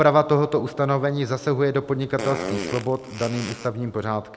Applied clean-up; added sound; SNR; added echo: none; Fart; 10 dB; none.